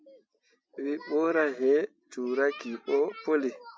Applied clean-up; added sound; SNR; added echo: none; none; none; none.